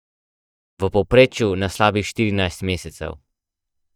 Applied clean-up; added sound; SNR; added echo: neural mask model DeepFilterNet 3.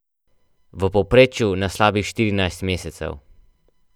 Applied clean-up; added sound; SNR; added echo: none; none; none; none.